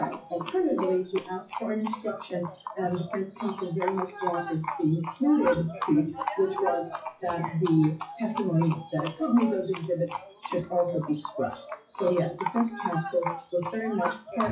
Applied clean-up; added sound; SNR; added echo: classical method WPE with log-MMSE.